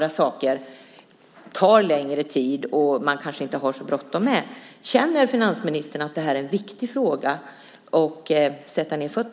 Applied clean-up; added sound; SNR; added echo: none; none; none; none.